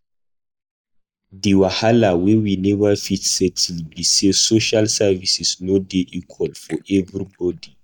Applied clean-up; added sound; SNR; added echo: neural mask model DeepFilterNet 3.